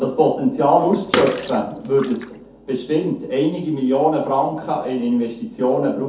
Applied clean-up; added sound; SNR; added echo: none; Bathtub (filling or washing) / Water / Splash, splatter; 10 dB; reverberation time 0.5 s.